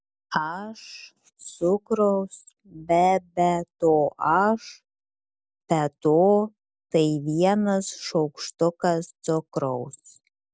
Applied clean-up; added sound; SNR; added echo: none; none; none; none.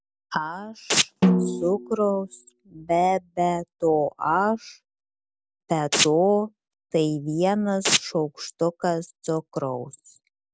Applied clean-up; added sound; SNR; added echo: none; Snare drum + Domestic sounds, home sounds; 0 dB; none.